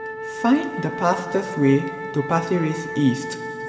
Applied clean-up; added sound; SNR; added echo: none; Wind instrument, woodwind instrument; 9 dB; reverberation time 2.3 s.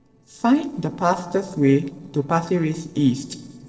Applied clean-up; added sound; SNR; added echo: neural separator model SepFormer DNS4.